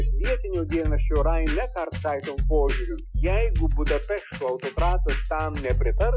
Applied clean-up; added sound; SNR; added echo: classical method Wiener filter.